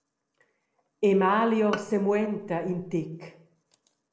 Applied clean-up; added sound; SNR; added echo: none; Bowed string instrument; 14 dB; none.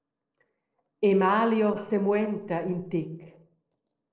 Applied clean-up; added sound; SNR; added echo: neural separator model SepFormer DNS4.